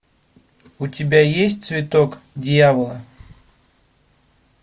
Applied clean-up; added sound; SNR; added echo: none; none; none; none.